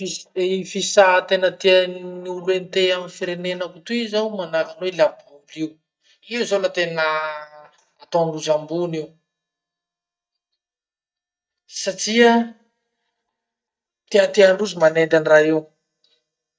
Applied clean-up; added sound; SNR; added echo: neural mask model DeepFilterNet 3.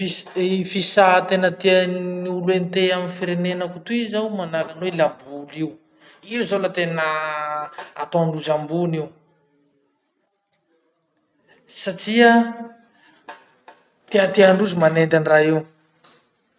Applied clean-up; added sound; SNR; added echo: none; none; none; none.